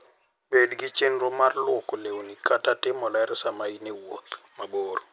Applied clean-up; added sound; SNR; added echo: none; none; none; none.